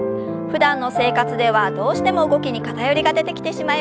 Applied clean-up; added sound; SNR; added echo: none; none; none; none.